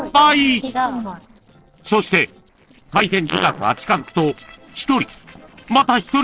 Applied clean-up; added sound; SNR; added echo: neural separator model SepFormer DNS4.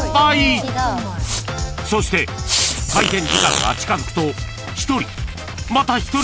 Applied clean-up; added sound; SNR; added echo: none; Fart; 6 dB; none.